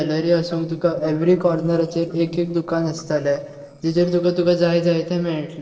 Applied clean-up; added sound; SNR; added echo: neural separator model SepFormer DNS4.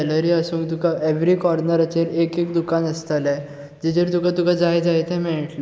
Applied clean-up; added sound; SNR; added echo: none; none; none; none.